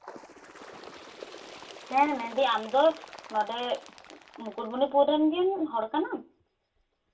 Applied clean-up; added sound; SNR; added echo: none; Bird; 18 dB; reverberation time 0.2 s.